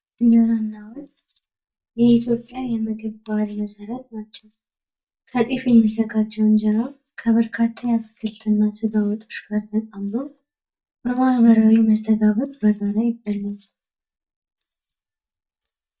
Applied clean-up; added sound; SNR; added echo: neural mask model DeepFilterNet 3.